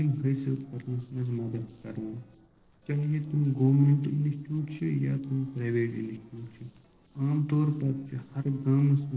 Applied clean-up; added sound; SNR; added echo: neural separator model SepFormer DNS4.